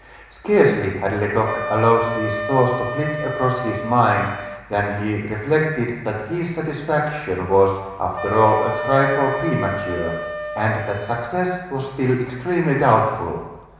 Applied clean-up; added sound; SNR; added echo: none; Wind instrument, woodwind instrument; 10 dB; reverberation time 1.0 s.